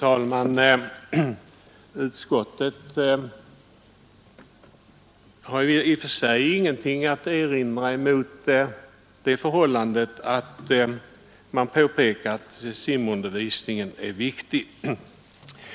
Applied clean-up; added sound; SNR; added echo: none; none; none; none.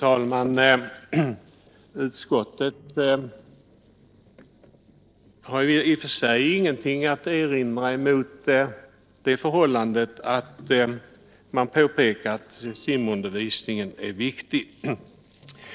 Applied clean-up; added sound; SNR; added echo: neural separator model SepFormer DNS4.